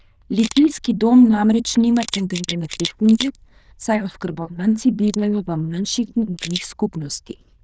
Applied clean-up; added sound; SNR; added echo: neural diffusion model UNIVERSE++.